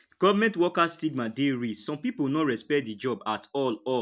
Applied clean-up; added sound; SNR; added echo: none; none; none; none.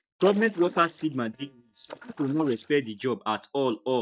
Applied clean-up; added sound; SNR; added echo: neural mask model DeepFilterNet 3.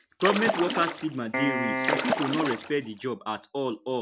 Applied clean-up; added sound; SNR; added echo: none; Piano + Splash, splatter; 1 dB; none.